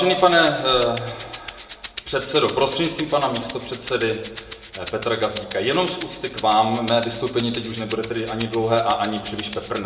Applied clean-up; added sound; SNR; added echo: none; Rattle (instrument); 16 dB; reverberation time 0.8 s.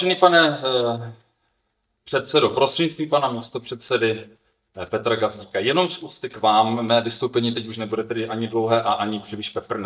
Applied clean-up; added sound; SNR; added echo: neural mask model DeepFilterNet 3.